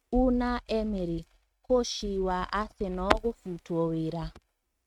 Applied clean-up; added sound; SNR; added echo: neural mask model RNNoise.